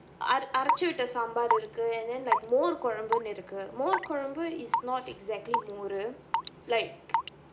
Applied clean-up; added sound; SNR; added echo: none; Raindrop / Drip / Water tap, faucet; 3 dB; none.